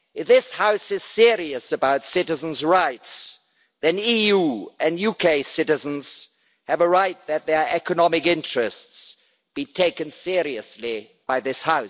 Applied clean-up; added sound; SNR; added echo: none; none; none; none.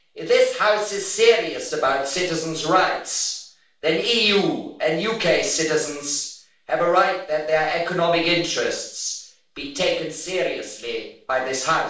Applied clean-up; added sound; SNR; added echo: none; none; none; reverberation time 0.5 s.